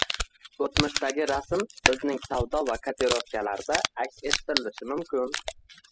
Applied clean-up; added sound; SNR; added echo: classical method spectral subtraction.